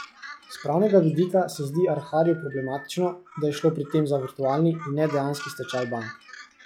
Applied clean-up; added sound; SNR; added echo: classical method log-MMSE.